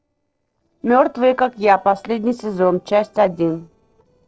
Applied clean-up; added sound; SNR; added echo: neural separator model SepFormer DNS4.